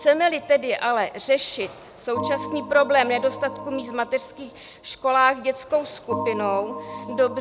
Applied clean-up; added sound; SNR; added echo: none; Organ; 12 dB; none.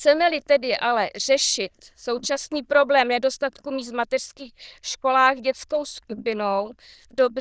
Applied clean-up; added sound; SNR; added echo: neural diffusion model UNIVERSE++.